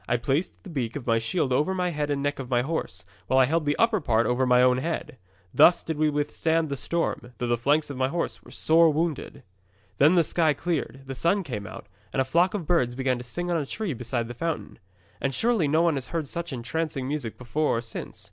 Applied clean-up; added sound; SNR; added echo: none; none; none; none.